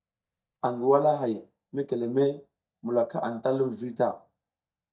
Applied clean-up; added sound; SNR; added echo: neural mask model DeepFilterNet 3.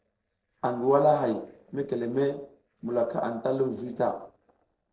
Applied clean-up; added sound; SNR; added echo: neural separator model SepFormer DNS4.